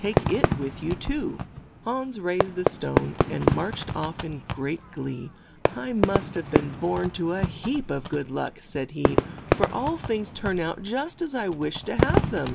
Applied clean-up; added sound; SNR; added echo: none; Fireworks; -1 dB; none.